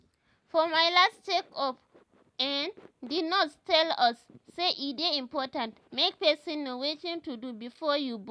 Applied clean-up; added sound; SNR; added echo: none; none; none; none.